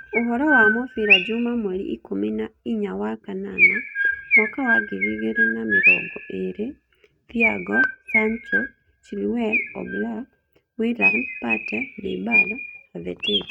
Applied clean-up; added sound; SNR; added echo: neural mask model RNNoise.